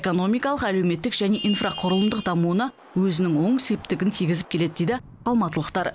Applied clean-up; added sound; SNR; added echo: none; none; none; none.